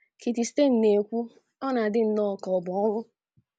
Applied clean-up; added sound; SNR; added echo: none; none; none; none.